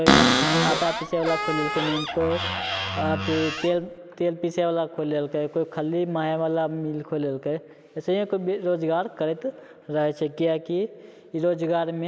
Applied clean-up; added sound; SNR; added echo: none; Cupboard open or close; -2 dB; none.